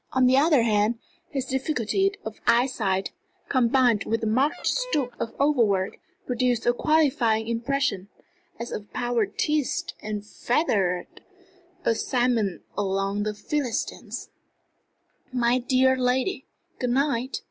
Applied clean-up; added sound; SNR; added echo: none; Fowl; 18 dB; none.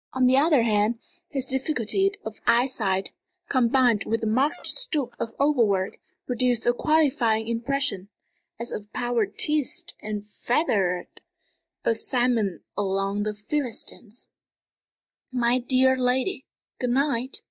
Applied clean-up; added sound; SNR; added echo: neural mask model DeepFilterNet 3.